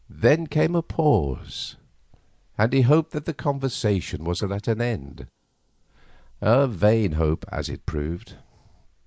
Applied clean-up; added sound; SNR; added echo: neural mask model Resemble Enhance denoiser.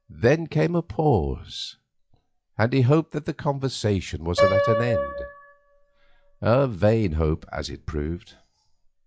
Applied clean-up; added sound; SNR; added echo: classical method log-MMSE.